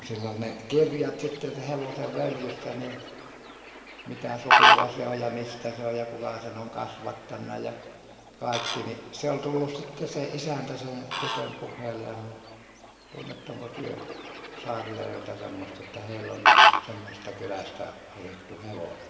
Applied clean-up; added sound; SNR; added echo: none; Fowl; -4 dB; reverberation time 1.9 s.